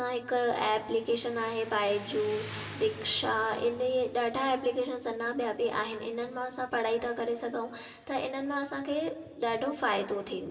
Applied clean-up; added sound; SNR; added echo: none; Motorcycle; 19 dB; reverberation time 2.8 s.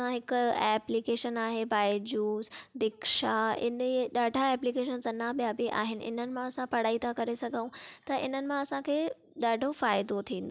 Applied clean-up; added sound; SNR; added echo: none; none; none; none.